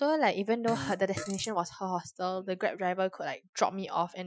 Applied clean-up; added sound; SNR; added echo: classical method Wiener filter.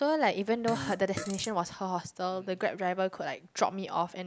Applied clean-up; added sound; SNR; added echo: none; Fart; 11 dB; none.